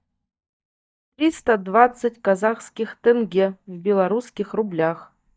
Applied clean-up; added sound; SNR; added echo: neural mask model DeepFilterNet 3.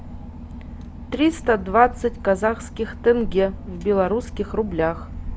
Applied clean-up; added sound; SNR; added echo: none; Engine / Boat, Water vehicle; 11 dB; none.